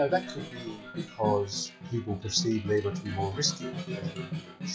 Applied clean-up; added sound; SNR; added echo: classical method log-MMSE.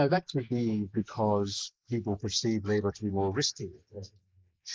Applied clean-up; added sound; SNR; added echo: neural mask model Resemble Enhance denoiser.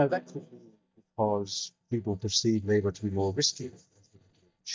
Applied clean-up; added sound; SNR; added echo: neural mask model DeepFilterNet 3.